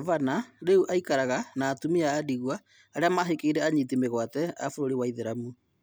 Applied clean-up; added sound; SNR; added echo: none; none; none; none.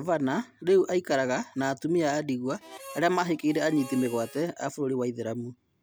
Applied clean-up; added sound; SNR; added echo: none; Harmonica; 18 dB; none.